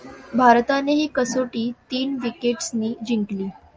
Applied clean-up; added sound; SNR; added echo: none; none; none; none.